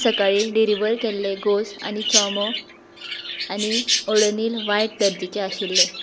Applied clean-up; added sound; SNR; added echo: none; Chirp, tweet; 4 dB; none.